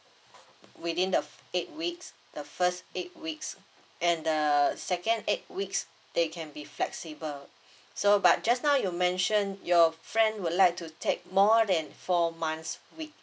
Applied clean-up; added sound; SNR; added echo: none; none; none; none.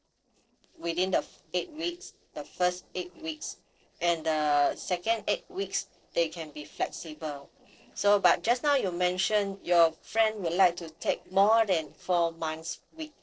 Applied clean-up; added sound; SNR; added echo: neural separator model SepFormer DNS4.